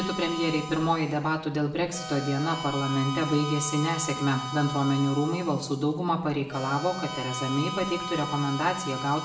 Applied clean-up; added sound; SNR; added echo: none; Harmonica; 9 dB; reverberation time 0.7 s.